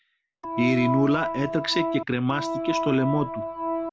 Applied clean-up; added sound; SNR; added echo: none; Organ; 3 dB; none.